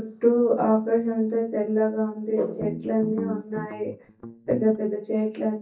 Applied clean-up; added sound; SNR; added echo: neural mask model DeepFilterNet 3.